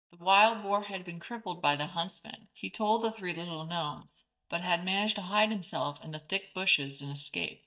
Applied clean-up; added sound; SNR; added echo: neural mask model DeepFilterNet 3.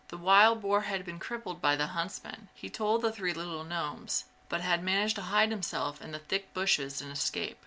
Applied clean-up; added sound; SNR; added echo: none; none; none; none.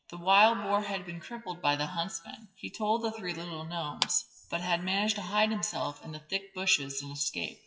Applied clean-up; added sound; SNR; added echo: classical method WPE with log-MMSE.